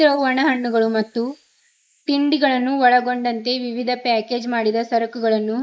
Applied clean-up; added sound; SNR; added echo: neural mask model Resemble Enhance denoiser.